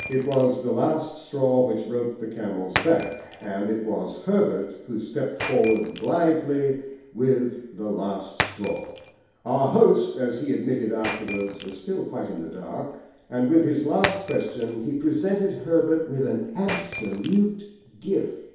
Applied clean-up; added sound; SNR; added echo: none; Shatter; 13 dB; reverberation time 2.2 s.